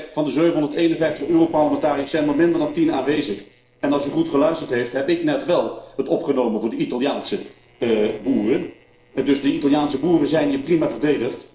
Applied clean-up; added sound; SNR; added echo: neural separator model SepFormer DNS4.